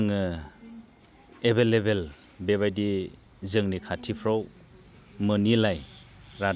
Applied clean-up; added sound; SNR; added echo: none; none; none; none.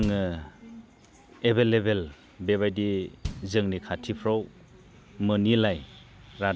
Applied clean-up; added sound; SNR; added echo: none; Bass drum; 17 dB; none.